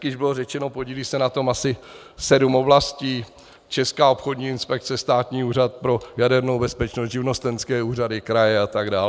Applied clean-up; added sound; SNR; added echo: none; none; none; none.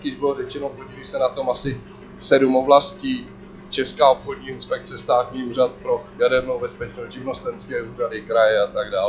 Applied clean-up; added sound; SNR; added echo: classical method log-MMSE.